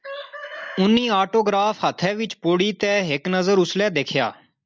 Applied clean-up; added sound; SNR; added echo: none; none; none; none.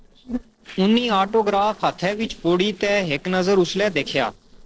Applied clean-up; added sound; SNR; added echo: neural separator model SepFormer DNS4.